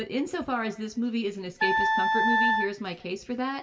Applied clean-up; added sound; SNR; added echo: none; Wind instrument, woodwind instrument; -5 dB; reverberation time 0.8 s.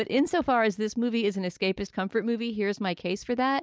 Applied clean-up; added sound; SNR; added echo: none; none; none; none.